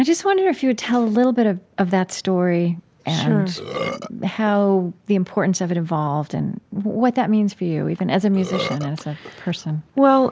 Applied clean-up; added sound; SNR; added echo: none; Burping, eructation; 17 dB; none.